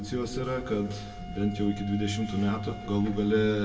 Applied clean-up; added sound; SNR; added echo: none; Wind instrument, woodwind instrument; 17 dB; reverberation time 1.4 s.